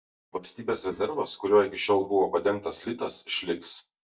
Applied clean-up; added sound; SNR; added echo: neural mask model DeepFilterNet 3.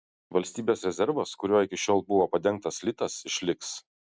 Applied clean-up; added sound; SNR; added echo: none; none; none; none.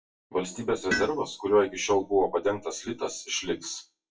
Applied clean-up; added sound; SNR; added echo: classical method WPE with log-MMSE.